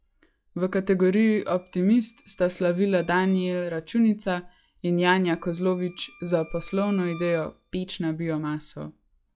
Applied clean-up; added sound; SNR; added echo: classical method log-MMSE.